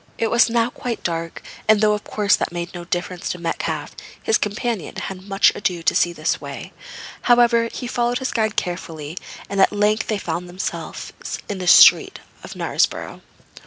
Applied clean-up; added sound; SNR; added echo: none; none; none; none.